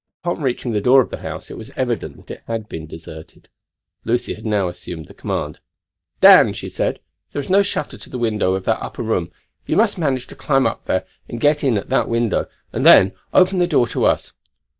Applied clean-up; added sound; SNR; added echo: neural mask model DeepFilterNet 3.